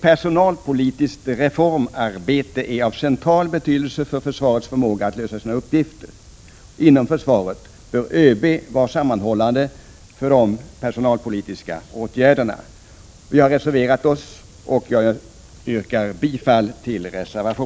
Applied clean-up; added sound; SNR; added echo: none; none; none; none.